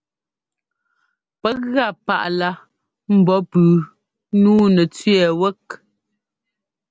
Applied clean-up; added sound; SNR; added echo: none; none; none; none.